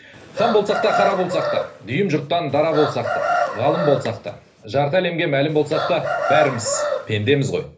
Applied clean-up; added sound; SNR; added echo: none; Chicken, rooster; 3 dB; reverberation time 0.3 s.